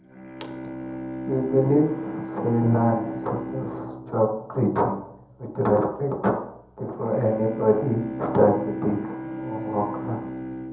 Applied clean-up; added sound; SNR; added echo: none; Bowed string instrument; 9 dB; reverberation time 0.7 s.